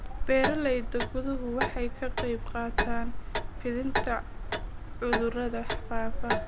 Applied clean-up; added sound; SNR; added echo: none; Clock; -2 dB; none.